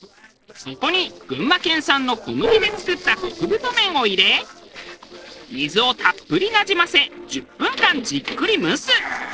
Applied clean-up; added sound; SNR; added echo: neural separator model SepFormer DNS4.